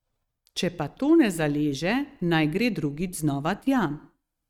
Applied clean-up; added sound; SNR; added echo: neural mask model RNNoise.